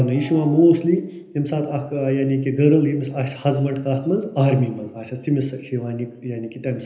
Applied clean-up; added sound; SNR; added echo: none; Piano; 19 dB; reverberation time 0.8 s.